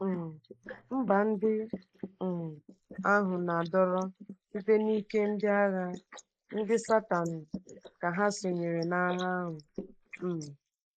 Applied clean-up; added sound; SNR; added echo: neural mask model Resemble Enhance denoiser.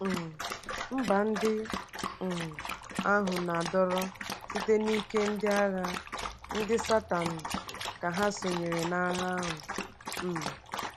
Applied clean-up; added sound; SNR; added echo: none; Dog; 6 dB; none.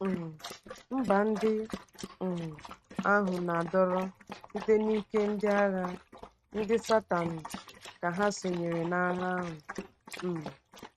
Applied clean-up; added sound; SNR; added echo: neural mask model RNNoise.